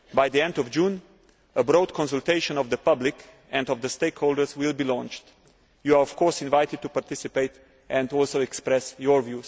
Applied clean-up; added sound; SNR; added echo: none; none; none; none.